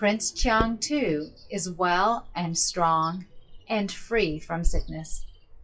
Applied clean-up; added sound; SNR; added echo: classical method WPE with log-MMSE.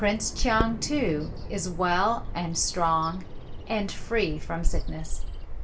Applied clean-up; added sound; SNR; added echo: none; Bird vocalization, bird call, bird song; 2 dB; reverberation time 0.2 s.